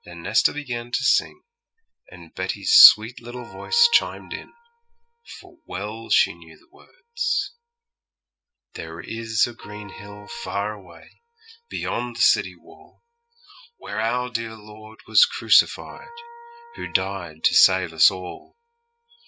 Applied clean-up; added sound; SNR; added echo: classical method spectral subtraction.